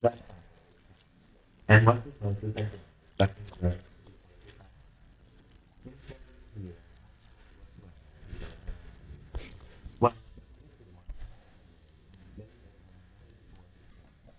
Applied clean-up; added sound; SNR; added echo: neural mask model DeepFilterNet 3.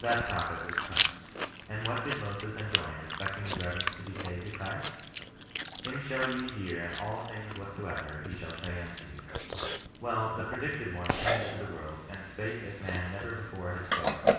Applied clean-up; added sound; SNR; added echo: none; Chewing, mastication; -1 dB; reverberation time 1.1 s.